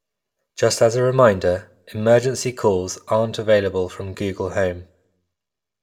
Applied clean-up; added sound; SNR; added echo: none; none; none; reverberation time 0.3 s.